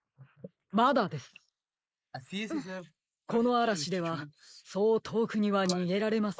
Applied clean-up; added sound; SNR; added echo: neural mask model Resemble Enhance denoiser.